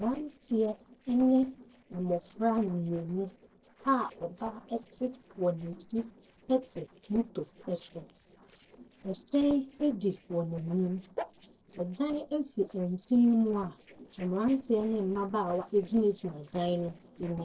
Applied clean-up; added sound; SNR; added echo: neural separator model SepFormer DNS4.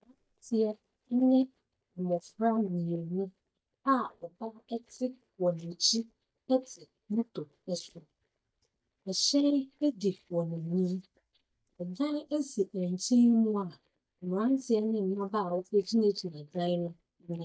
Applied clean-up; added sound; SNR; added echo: neural mask model DeepFilterNet 3.